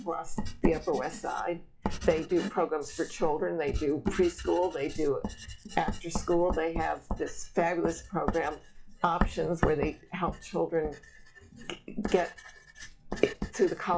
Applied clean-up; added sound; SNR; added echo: classical method WPE with log-MMSE.